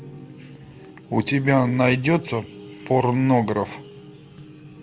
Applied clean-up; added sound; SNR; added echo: none; none; none; none.